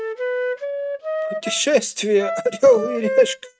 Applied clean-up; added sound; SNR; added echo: neural mask model RNNoise.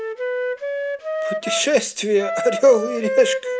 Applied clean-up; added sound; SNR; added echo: none; Wind instrument, woodwind instrument; 4 dB; none.